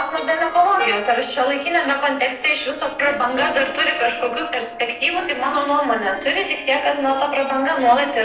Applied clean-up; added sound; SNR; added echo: neural separator model SepFormer DNS4.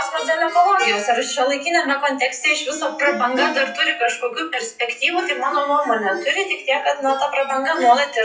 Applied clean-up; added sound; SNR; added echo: classical method WPE with log-MMSE.